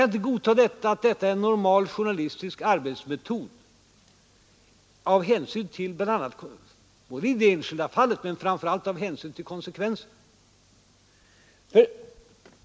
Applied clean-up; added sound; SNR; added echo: none; none; none; none.